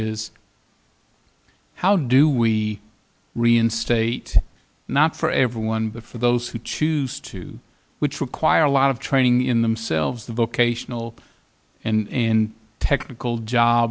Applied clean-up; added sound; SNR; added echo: none; none; none; none.